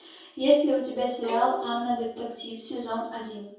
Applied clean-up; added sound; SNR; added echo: none; Bowed string instrument; 14 dB; reverberation time 0.6 s.